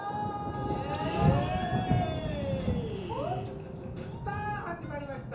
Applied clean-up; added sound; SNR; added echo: none; Thunder; -2 dB; reverberation time 0.7 s.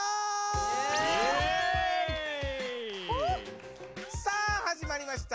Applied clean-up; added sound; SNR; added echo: none; none; none; none.